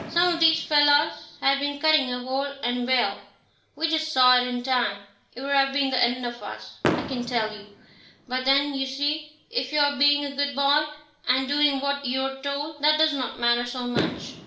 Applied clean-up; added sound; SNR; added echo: none; Fireworks; 12 dB; reverberation time 0.5 s.